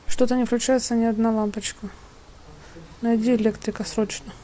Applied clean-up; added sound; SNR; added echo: none; none; none; none.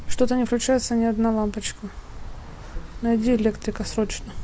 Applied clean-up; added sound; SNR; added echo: none; Traffic noise, roadway noise / Bus; 12 dB; none.